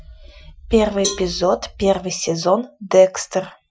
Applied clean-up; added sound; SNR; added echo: classical method Wiener filter.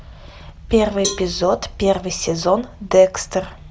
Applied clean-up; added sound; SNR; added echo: none; Cowbell; 13 dB; none.